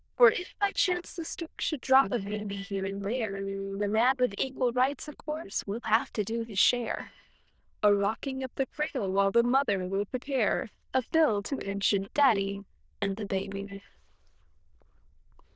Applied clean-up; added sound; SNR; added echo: neural diffusion model UNIVERSE++.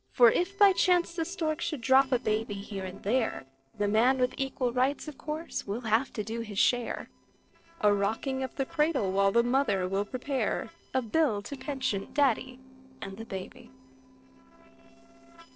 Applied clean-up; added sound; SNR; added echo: neural separator model SepFormer DNS4.